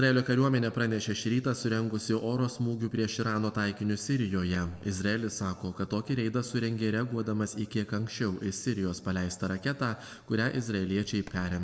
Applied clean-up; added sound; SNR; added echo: neural separator model SepFormer DNS4.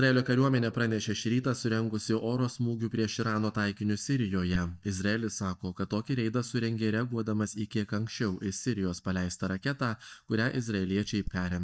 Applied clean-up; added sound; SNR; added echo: neural mask model DeepFilterNet 3.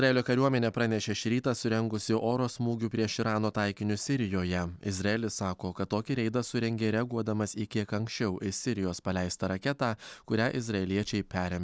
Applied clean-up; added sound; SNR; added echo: none; none; none; none.